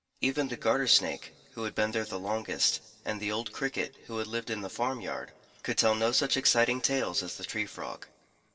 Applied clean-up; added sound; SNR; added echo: none; none; none; reverberation time 1.8 s.